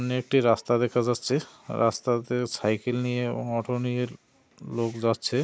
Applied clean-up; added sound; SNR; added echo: none; none; none; none.